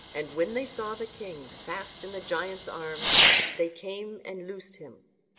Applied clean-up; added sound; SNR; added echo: none; Fireworks; -4 dB; reverberation time 1.0 s.